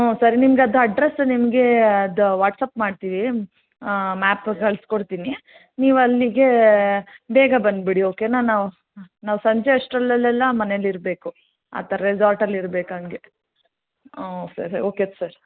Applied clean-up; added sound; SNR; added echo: none; none; none; none.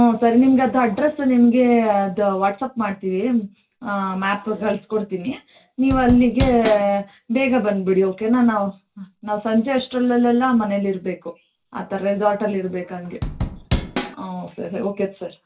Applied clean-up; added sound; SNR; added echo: none; Drum / Drum kit; 5 dB; reverberation time 0.2 s.